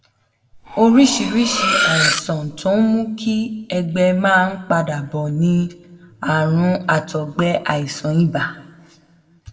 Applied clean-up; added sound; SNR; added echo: none; Cutlery, silverware; 2 dB; reverberation time 0.9 s.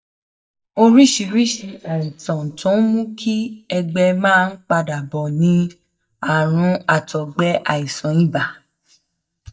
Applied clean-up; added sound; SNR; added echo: neural mask model DeepFilterNet 3.